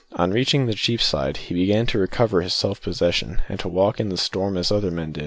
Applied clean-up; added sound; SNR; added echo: none; none; none; none.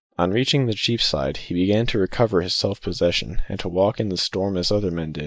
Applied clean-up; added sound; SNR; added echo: neural mask model DeepFilterNet 3.